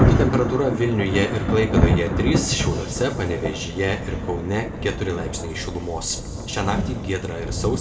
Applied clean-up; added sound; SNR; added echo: none; Thunder; 0 dB; reverberation time 1.8 s.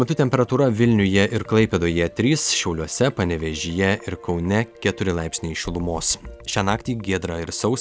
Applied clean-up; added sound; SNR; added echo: none; none; none; none.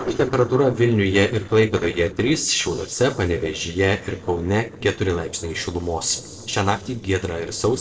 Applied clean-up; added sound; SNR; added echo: neural separator model SepFormer DNS4.